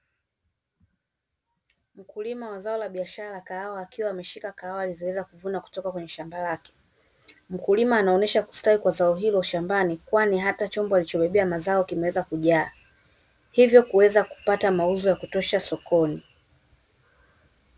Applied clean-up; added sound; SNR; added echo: none; none; none; none.